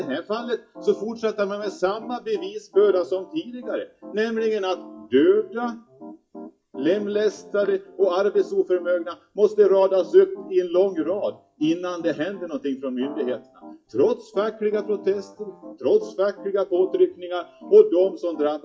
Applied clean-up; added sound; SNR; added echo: classical method WPE with log-MMSE.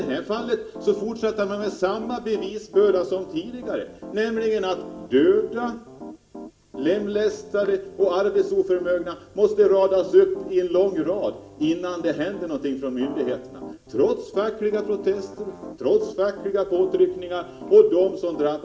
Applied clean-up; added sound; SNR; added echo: none; Piano; 17 dB; reverberation time 0.6 s.